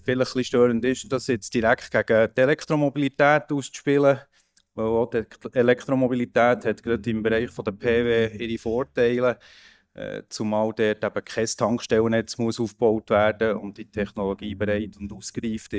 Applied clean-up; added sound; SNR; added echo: neural mask model DeepFilterNet 3.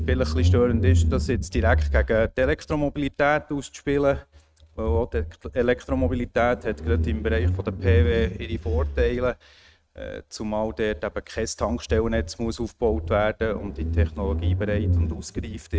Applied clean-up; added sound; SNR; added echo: neural mask model RNNoise.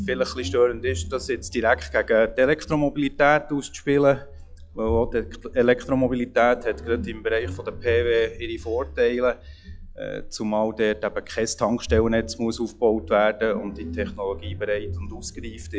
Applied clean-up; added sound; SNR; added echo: classical method log-MMSE.